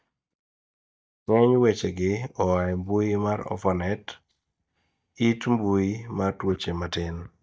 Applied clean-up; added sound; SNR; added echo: neural mask model DeepFilterNet 3.